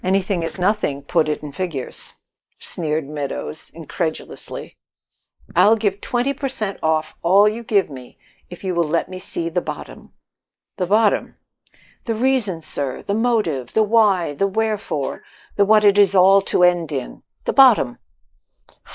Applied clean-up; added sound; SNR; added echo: neural mask model Resemble Enhance denoiser.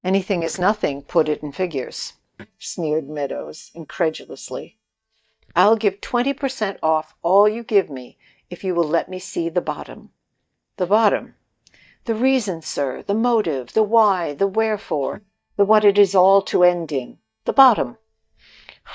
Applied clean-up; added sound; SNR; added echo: neural mask model DeepFilterNet 3.